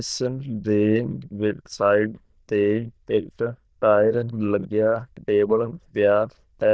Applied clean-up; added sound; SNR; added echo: neural diffusion model UNIVERSE++.